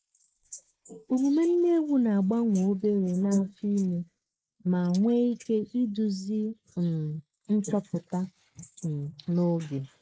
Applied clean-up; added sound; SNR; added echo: neural mask model Resemble Enhance denoiser.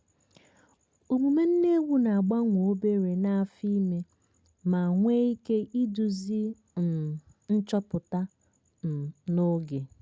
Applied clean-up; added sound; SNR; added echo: none; none; none; none.